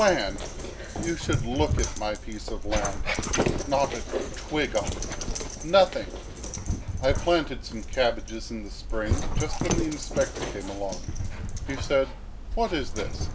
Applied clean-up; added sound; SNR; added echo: none; Dog; 1 dB; none.